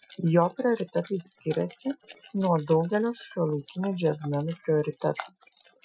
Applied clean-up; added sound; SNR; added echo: classical method Wiener filter.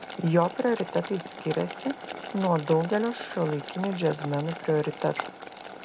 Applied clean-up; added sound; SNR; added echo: none; Boiling; 11 dB; none.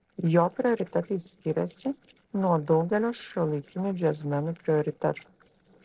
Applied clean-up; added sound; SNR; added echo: neural separator model SepFormer DNS4.